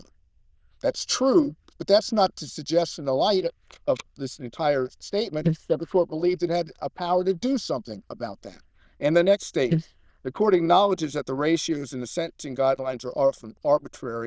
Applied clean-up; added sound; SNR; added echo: neural diffusion model UNIVERSE++.